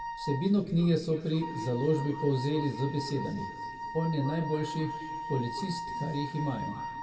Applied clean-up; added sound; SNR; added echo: none; Wind instrument, woodwind instrument; 8 dB; reverberation time 2.4 s.